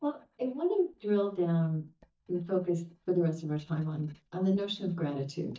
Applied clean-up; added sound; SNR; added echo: neural mask model DeepFilterNet 3.